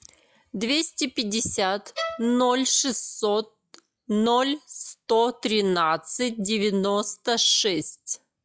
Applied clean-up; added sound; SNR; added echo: classical method log-MMSE.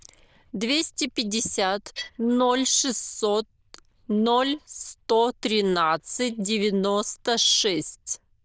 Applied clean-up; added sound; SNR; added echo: neural diffusion model UNIVERSE++.